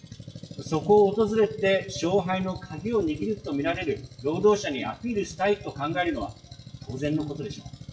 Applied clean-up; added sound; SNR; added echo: classical method WPE with log-MMSE.